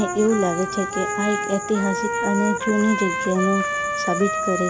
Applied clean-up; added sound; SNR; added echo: none; Trumpet; 3 dB; none.